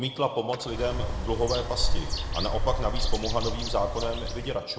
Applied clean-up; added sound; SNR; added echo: none; Bird; -2 dB; reverberation time 1.2 s.